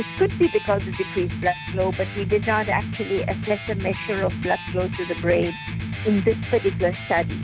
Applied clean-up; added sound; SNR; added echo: none; Electric guitar; 6 dB; none.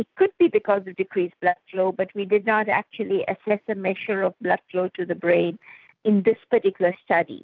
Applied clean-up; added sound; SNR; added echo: none; none; none; none.